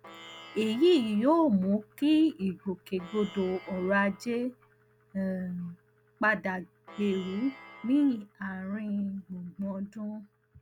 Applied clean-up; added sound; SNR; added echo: none; Plucked string instrument; 19 dB; none.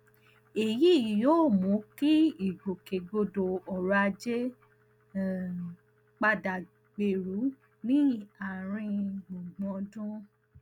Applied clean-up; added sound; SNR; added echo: none; none; none; none.